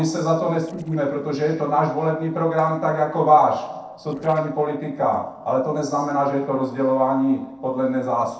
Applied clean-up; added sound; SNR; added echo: neural separator model SepFormer DNS4.